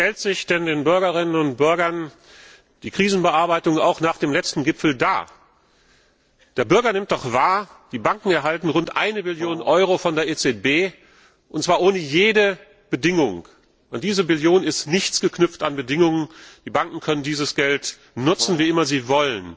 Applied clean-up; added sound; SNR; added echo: neural separator model SepFormer DNS4.